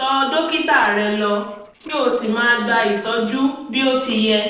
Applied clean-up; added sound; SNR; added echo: neural separator model SepFormer DNS4.